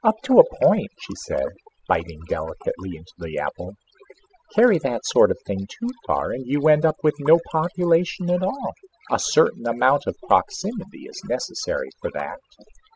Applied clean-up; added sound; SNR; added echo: classical method spectral subtraction.